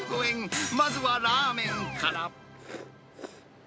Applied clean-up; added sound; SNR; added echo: none; Shatter; 11 dB; none.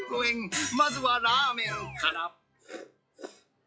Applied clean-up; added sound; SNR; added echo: classical method log-MMSE.